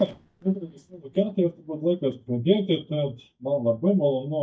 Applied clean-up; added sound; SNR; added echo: neural mask model DeepFilterNet 3.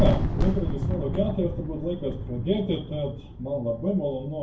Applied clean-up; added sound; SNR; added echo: none; Thunder; 1 dB; reverberation time 0.3 s.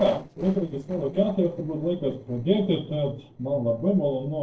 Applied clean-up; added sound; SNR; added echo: neural separator model SepFormer DNS4.